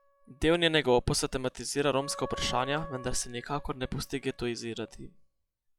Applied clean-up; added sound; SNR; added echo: classical method log-MMSE.